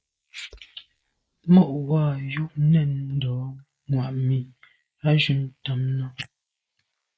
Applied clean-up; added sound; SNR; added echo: neural mask model Resemble Enhance denoiser.